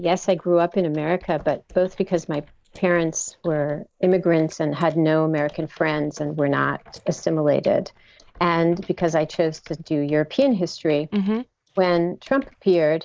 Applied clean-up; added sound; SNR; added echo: neural mask model Resemble Enhance denoiser.